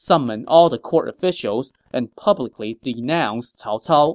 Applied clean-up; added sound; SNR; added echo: none; none; none; none.